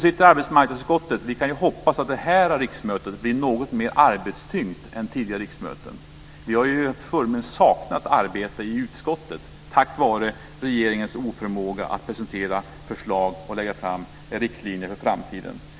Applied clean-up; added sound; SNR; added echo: none; none; none; none.